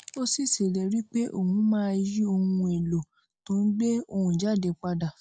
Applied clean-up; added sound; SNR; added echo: none; none; none; none.